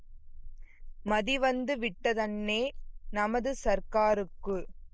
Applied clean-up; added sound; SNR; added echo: neural mask model Resemble Enhance denoiser.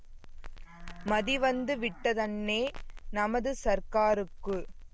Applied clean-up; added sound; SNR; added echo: none; Crackle; 9 dB; none.